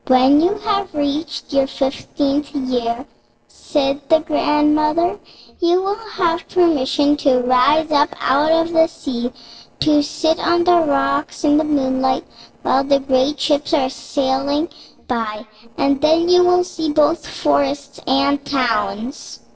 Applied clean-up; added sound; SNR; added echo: neural separator model SepFormer DNS4.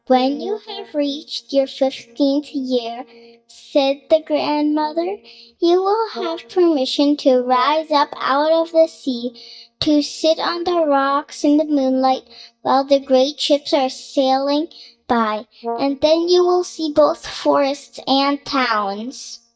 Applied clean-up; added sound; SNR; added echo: neural mask model DeepFilterNet 3.